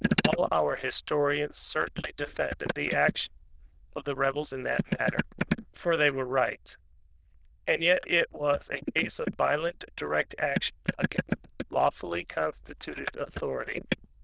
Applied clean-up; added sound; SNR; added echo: neural diffusion model UNIVERSE++.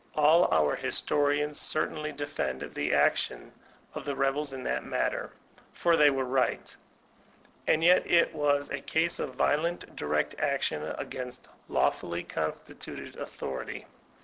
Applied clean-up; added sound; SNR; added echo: none; none; none; none.